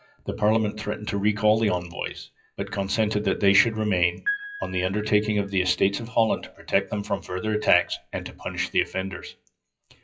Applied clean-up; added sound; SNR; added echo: classical method WPE with log-MMSE.